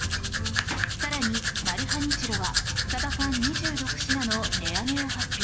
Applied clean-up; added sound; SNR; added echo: none; Domestic sounds, home sounds; -3 dB; reverberation time 2.9 s.